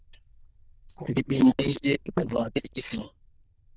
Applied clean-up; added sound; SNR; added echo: neural diffusion model UNIVERSE++.